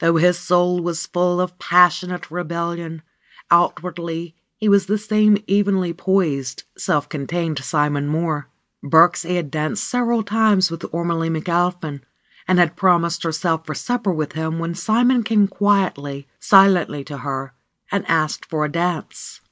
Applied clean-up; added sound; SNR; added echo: none; none; none; none.